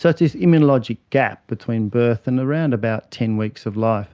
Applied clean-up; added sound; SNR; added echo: none; none; none; none.